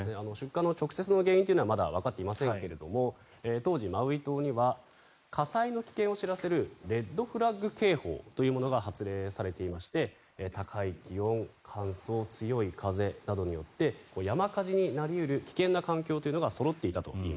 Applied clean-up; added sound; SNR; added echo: neural mask model Resemble Enhance denoiser.